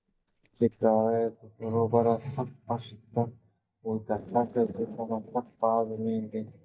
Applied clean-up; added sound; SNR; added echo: neural mask model DeepFilterNet 3.